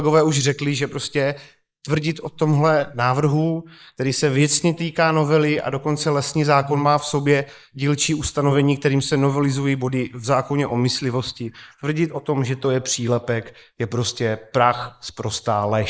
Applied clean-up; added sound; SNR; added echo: neural mask model Resemble Enhance denoiser.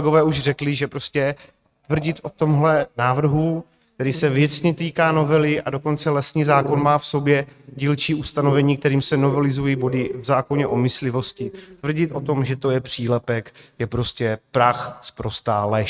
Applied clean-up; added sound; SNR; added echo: neural mask model RNNoise.